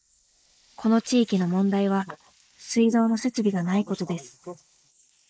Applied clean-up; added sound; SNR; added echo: neural mask model Resemble Enhance denoiser.